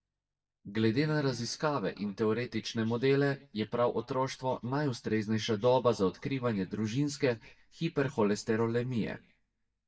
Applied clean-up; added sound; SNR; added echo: neural mask model DeepFilterNet 3.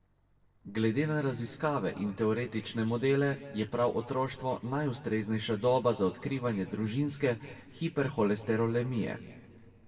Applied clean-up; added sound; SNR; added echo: neural separator model SepFormer DNS4.